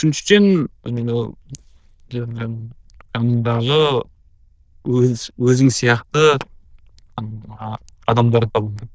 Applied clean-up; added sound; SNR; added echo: neural diffusion model UNIVERSE++.